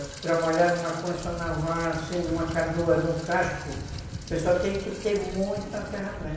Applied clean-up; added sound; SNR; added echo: none; Rain; 10 dB; reverberation time 0.9 s.